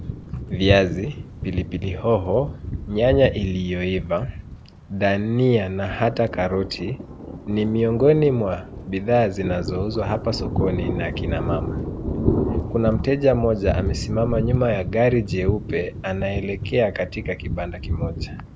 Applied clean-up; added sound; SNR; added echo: none; Thunder; 5 dB; none.